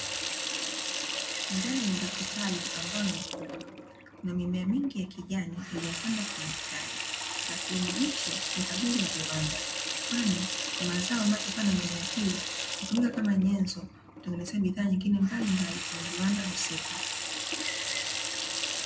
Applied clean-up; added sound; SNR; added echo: none; Sink (filling or washing) / Water tap, faucet; 3 dB; reverberation time 0.4 s.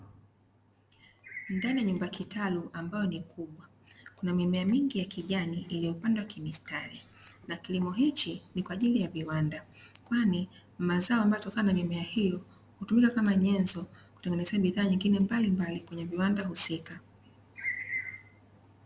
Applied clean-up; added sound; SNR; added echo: none; none; none; none.